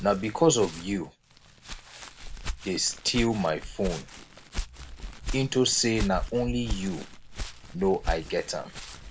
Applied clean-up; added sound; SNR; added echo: none; Walk, footsteps; 8 dB; none.